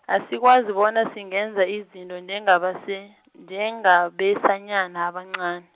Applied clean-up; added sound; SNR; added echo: none; none; none; none.